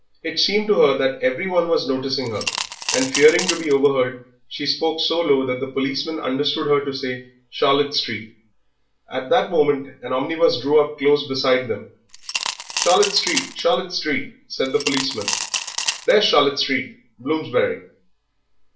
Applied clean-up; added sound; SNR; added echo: none; Coin (dropping) / Glass; 5 dB; reverberation time 0.4 s.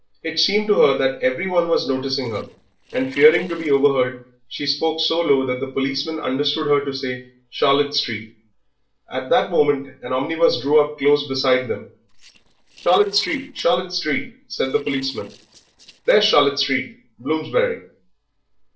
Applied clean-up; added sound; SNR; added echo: neural separator model SepFormer DNS4.